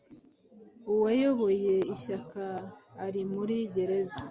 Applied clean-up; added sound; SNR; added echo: none; none; none; none.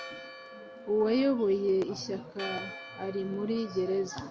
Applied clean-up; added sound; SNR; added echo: none; Church bell; 15 dB; none.